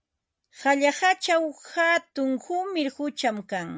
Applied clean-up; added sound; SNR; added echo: none; none; none; none.